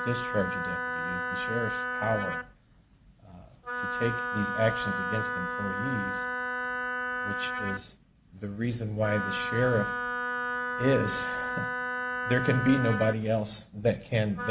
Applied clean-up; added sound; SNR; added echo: none; Wind instrument, woodwind instrument; 2 dB; none.